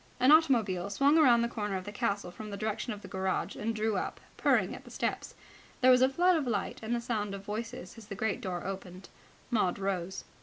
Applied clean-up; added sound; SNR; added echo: none; none; none; none.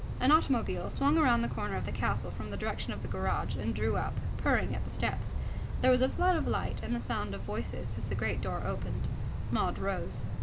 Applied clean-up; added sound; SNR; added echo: none; Wind; 1 dB; none.